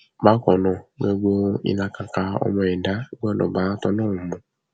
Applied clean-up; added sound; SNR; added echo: none; none; none; none.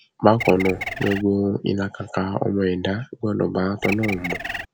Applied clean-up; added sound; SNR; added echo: none; Bird; 7 dB; none.